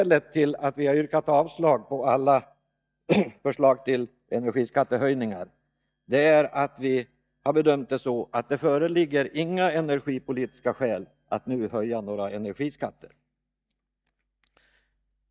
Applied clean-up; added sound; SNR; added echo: neural mask model DeepFilterNet 3.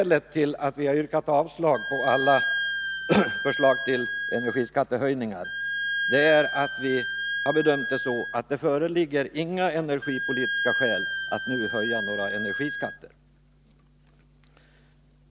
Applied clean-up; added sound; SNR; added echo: none; Wind instrument, woodwind instrument; 3 dB; none.